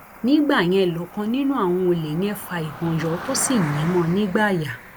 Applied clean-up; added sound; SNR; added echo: none; Cricket; 14 dB; none.